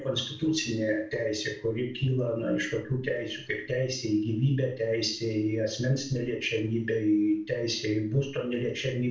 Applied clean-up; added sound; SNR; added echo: none; none; none; reverberation time 0.3 s.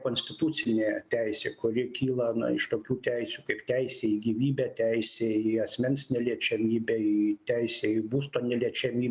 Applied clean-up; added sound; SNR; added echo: none; none; none; none.